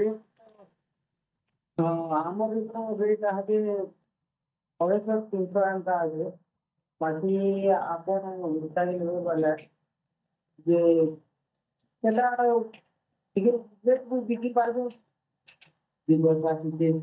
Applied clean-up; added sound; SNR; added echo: neural mask model DeepFilterNet 3.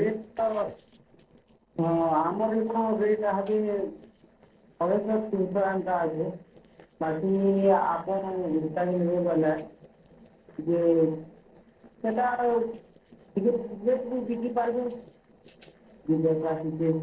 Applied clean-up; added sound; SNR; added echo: neural separator model SepFormer DNS4.